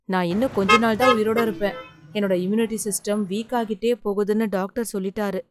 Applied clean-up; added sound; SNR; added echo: classical method log-MMSE.